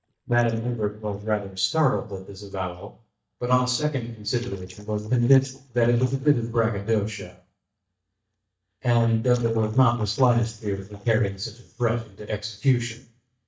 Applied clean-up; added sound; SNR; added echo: neural mask model DeepFilterNet 3.